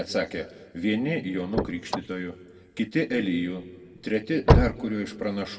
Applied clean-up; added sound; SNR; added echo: none; Slam / Car; -2 dB; reverberation time 1.3 s.